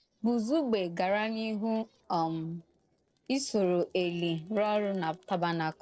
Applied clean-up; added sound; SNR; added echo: neural separator model SepFormer DNS4.